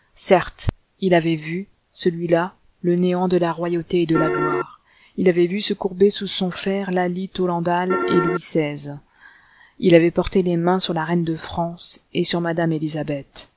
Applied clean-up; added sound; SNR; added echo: none; Piano; 0 dB; none.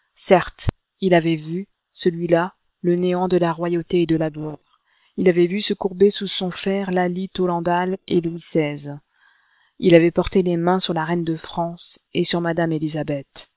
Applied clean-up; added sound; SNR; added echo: neural separator model SepFormer WHAM!.